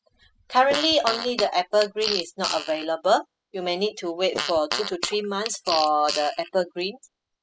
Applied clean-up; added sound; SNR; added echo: classical method spectral subtraction.